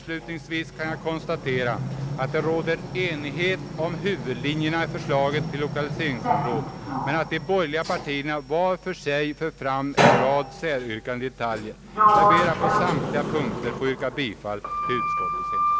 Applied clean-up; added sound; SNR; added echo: none; Sliding door; 0 dB; none.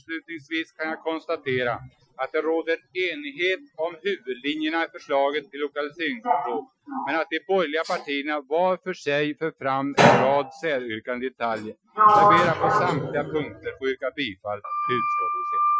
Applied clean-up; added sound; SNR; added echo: classical method Wiener filter.